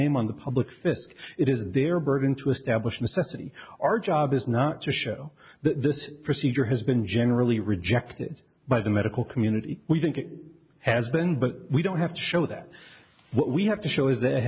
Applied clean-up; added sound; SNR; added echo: none; none; none; none.